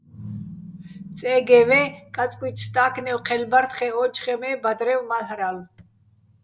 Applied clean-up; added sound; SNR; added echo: none; none; none; none.